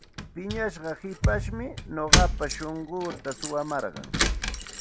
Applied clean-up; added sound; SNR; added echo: none; Thump, thud + Keys jangling; -4 dB; none.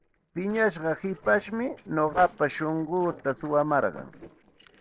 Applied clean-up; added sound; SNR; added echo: neural separator model SepFormer DNS4.